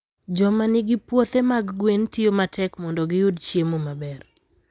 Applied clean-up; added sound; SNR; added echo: none; none; none; none.